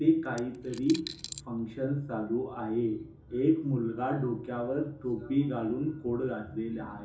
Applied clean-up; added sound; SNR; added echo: none; Coin (dropping); 13 dB; reverberation time 0.7 s.